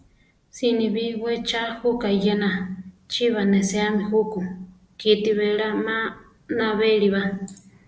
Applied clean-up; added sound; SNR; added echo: none; none; none; none.